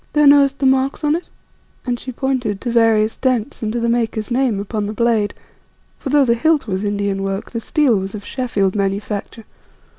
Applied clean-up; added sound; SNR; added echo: none; none; none; none.